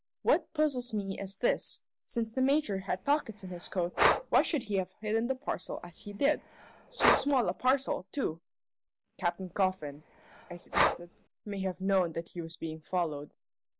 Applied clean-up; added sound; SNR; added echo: neural mask model Resemble Enhance denoiser.